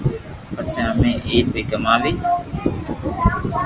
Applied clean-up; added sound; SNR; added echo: none; none; none; none.